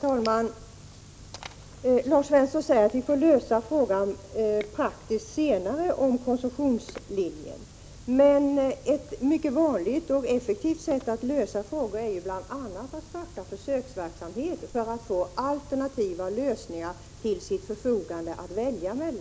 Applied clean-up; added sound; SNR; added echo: none; none; none; none.